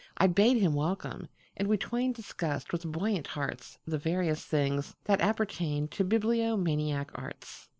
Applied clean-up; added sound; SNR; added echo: none; none; none; none.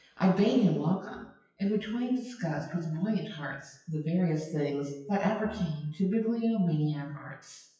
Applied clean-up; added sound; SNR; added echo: classical method WPE with log-MMSE.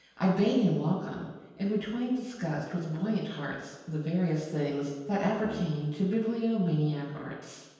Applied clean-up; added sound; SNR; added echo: none; Brass instrument; 16 dB; reverberation time 1.2 s.